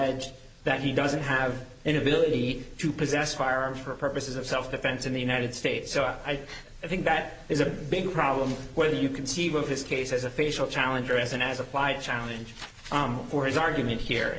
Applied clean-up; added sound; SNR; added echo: none; none; none; none.